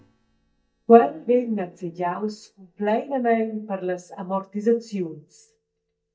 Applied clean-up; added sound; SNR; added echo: neural mask model DeepFilterNet 3.